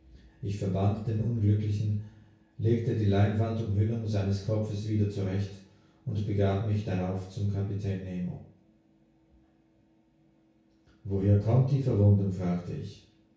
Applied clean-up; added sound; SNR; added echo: none; none; none; reverberation time 0.6 s.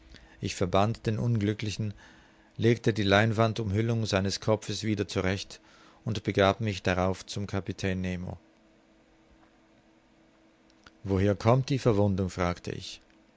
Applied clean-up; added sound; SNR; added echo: none; none; none; none.